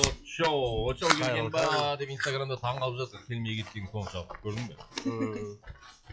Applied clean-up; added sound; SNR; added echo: classical method log-MMSE.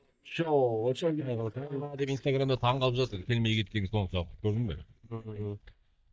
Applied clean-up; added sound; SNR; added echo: neural mask model DeepFilterNet 3.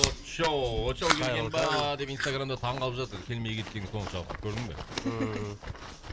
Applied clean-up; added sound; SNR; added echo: none; Chewing, mastication; 4 dB; none.